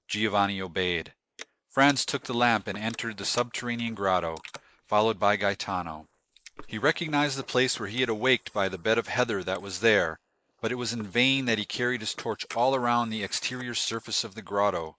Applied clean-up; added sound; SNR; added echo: neural mask model Resemble Enhance denoiser.